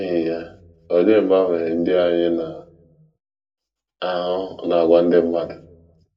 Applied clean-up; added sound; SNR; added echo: none; none; none; reverberation time 0.2 s.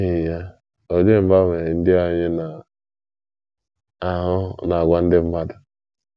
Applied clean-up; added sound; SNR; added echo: none; none; none; none.